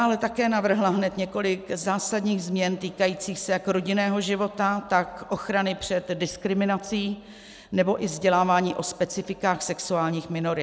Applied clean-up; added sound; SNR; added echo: none; none; none; none.